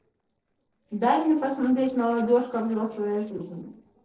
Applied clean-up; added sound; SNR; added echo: neural separator model SepFormer DNS4.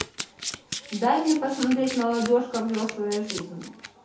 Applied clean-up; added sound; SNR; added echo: none; Domestic sounds, home sounds; 11 dB; reverberation time 0.5 s.